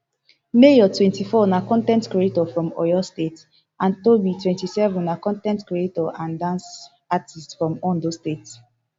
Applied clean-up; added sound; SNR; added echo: none; none; none; none.